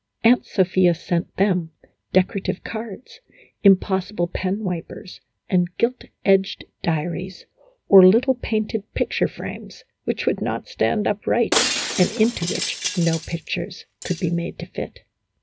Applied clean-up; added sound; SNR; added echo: none; Shatter; 7 dB; none.